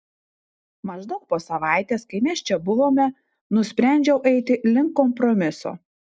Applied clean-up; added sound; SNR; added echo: none; none; none; none.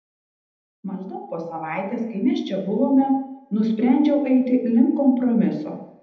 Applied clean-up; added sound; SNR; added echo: none; none; none; reverberation time 0.8 s.